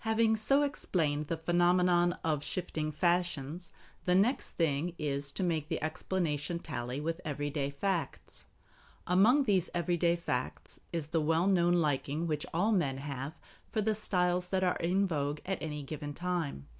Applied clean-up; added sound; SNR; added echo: none; none; none; none.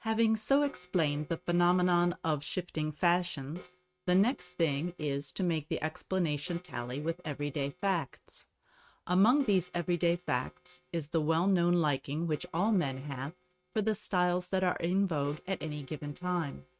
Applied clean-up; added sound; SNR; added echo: neural mask model RNNoise.